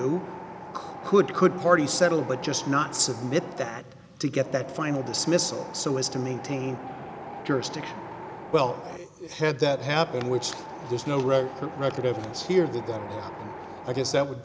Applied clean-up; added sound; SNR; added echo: none; Wind; 13 dB; none.